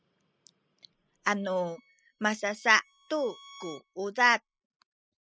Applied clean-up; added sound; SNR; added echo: classical method spectral subtraction.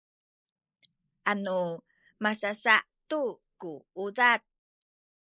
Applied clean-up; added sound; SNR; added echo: neural mask model Resemble Enhance denoiser.